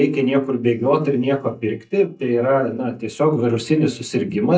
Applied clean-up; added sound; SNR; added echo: neural mask model DeepFilterNet 3.